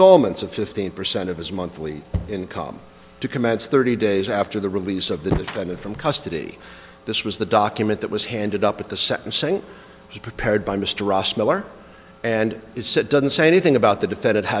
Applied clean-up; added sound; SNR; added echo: none; none; none; none.